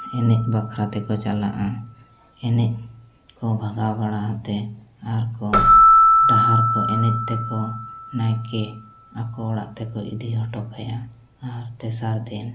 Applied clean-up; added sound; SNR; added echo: none; Keyboard (musical); -2 dB; none.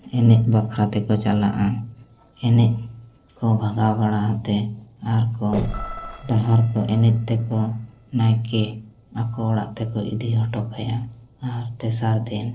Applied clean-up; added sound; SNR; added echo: neural separator model SepFormer DNS4.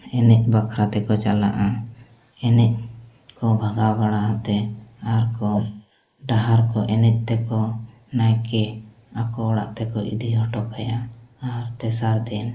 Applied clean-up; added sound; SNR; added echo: neural mask model Resemble Enhance denoiser.